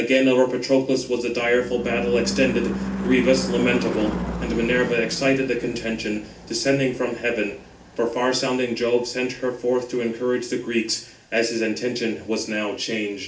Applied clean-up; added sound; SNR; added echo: none; Car passing by / Engine / Truck; 10 dB; reverberation time 0.4 s.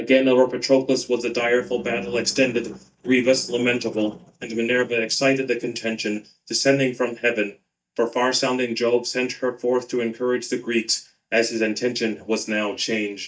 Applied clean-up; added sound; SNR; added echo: neural mask model DeepFilterNet 3.